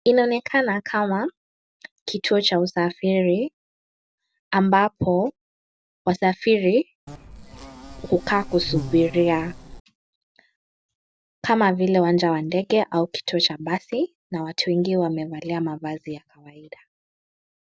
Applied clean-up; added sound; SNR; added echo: none; Insect; 11 dB; none.